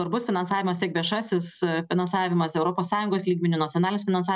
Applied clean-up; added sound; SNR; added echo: none; none; none; none.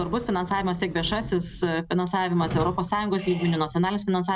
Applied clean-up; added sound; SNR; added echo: none; Squeak / Sliding door; 12 dB; none.